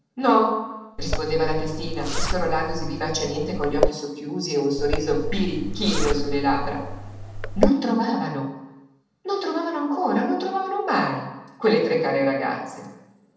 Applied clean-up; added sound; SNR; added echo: none; Zipper (clothing); 1 dB; reverberation time 0.8 s.